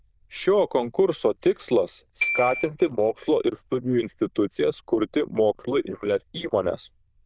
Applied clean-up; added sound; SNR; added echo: neural diffusion model UNIVERSE++.